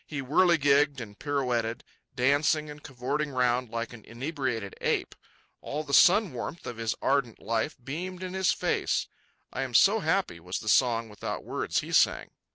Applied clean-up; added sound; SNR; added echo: none; none; none; none.